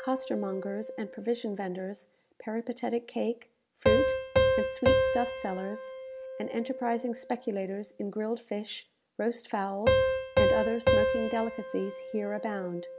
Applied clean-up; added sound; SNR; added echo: none; Piano; -2 dB; none.